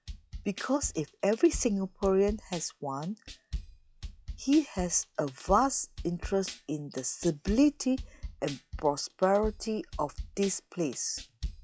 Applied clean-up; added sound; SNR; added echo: classical method log-MMSE.